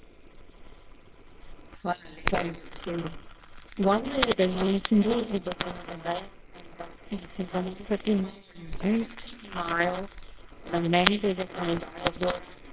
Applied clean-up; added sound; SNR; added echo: neural separator model SepFormer WHAMR!.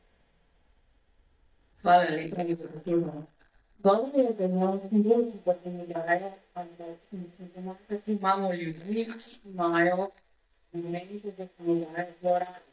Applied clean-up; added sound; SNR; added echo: neural mask model DeepFilterNet 3.